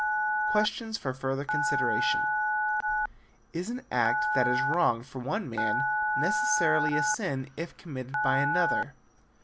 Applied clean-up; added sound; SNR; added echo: none; Telephone; -2 dB; none.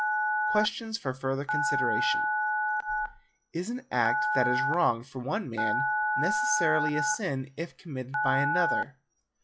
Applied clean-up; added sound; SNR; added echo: classical method log-MMSE.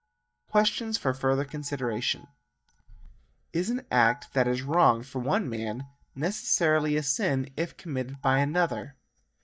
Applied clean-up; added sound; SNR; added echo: neural mask model DeepFilterNet 3.